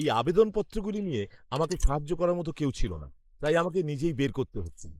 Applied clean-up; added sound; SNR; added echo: neural mask model Resemble Enhance denoiser.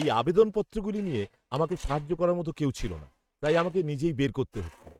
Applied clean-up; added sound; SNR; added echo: neural mask model RNNoise.